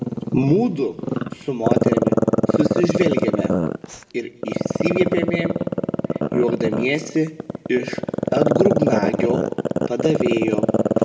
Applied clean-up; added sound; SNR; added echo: none; Growling; -2 dB; reverberation time 1.0 s.